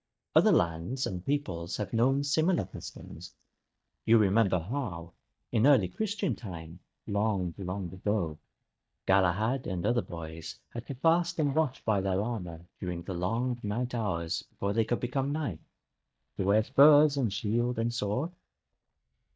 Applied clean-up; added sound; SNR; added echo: neural mask model DeepFilterNet 3.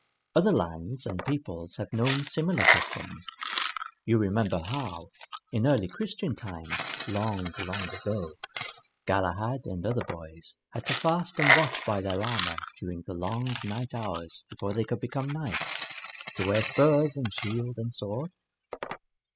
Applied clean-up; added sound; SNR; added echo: classical method spectral subtraction.